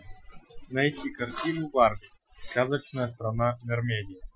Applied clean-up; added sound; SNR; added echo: classical method Wiener filter.